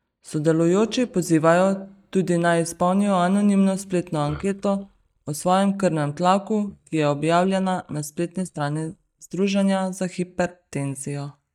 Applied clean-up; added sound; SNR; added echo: neural mask model DeepFilterNet 3.